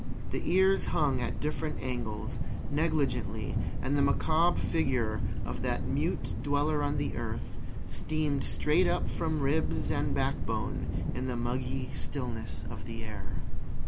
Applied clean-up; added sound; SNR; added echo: none; Thunder; -4 dB; none.